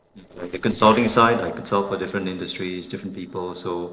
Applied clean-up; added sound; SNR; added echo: neural separator model SepFormer DNS4.